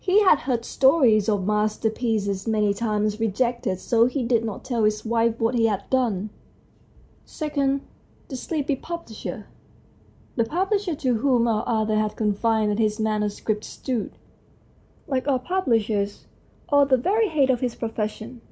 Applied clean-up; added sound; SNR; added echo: none; none; none; none.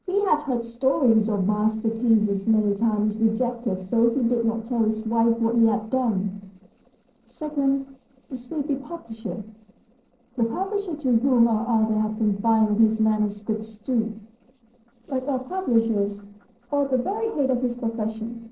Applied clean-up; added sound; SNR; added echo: neural separator model SepFormer DNS4.